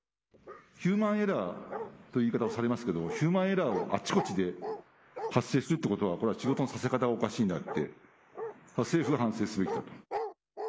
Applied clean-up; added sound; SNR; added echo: neural mask model Resemble Enhance denoiser.